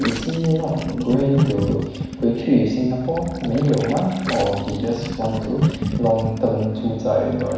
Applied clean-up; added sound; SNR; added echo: none; Gurgling; 7 dB; reverberation time 1.1 s.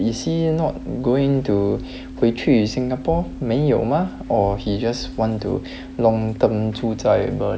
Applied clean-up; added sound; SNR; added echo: none; none; none; none.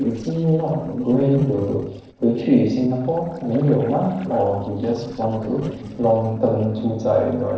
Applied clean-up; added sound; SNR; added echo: neural separator model SepFormer DNS4.